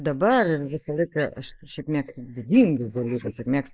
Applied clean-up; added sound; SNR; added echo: neural mask model Resemble Enhance denoiser.